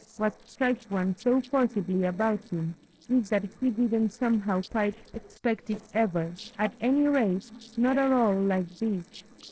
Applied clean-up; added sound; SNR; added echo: neural separator model SepFormer DNS4.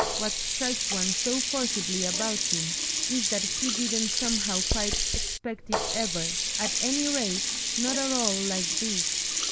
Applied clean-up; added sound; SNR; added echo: none; Sink (filling or washing); -5 dB; none.